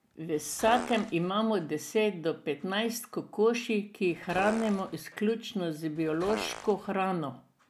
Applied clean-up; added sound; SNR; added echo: none; Fart; 11 dB; none.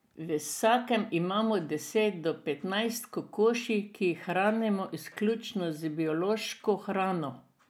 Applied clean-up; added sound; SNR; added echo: none; none; none; none.